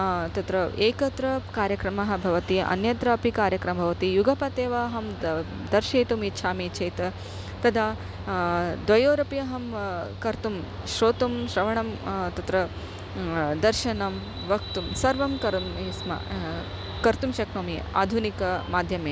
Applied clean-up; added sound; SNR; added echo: none; Mechanical fan; 13 dB; none.